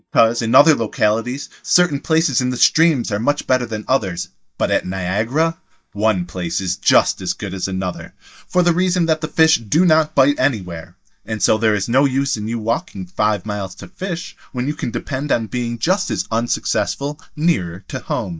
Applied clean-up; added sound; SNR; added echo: neural mask model DeepFilterNet 3.